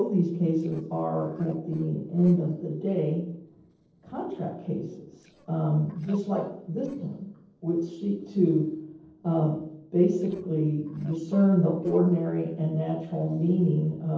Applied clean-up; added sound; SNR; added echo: neural separator model SepFormer DNS4.